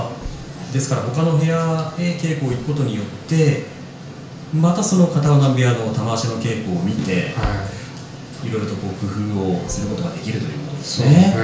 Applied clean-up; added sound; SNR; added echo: none; Walk, footsteps; 19 dB; reverberation time 0.5 s.